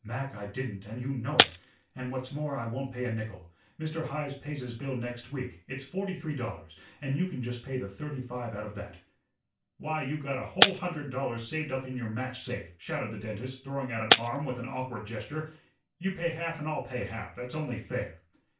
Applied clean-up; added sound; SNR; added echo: none; Shatter; -1 dB; reverberation time 0.3 s.